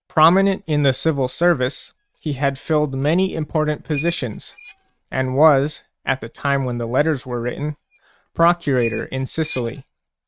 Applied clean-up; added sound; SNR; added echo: neural mask model RNNoise.